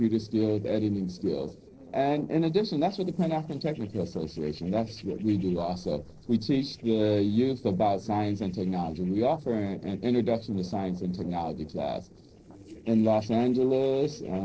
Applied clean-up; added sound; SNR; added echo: neural separator model SepFormer DNS4.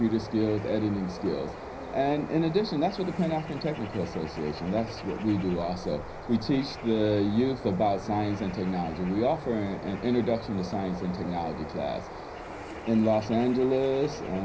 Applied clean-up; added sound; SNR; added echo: none; Bird; 11 dB; reverberation time 0.5 s.